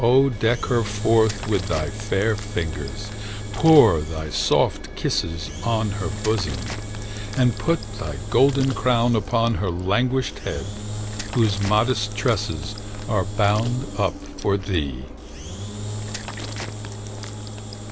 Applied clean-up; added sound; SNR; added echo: none; Engine / Drill + Engine; 8 dB; none.